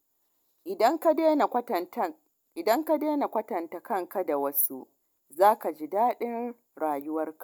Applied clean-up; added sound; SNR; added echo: none; none; none; none.